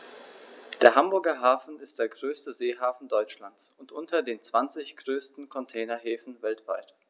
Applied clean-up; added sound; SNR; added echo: none; none; none; none.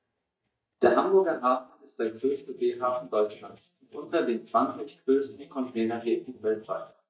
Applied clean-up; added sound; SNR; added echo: neural mask model DeepFilterNet 3.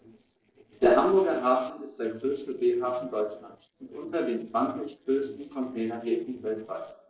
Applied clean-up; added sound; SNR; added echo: neural separator model SepFormer DNS4.